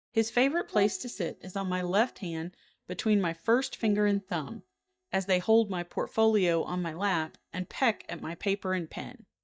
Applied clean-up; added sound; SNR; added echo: neural mask model DeepFilterNet 3.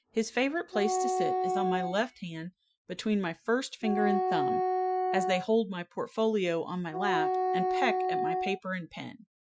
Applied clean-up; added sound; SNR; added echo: classical method Wiener filter.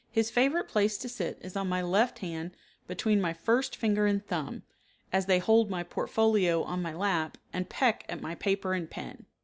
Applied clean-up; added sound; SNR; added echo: none; none; none; none.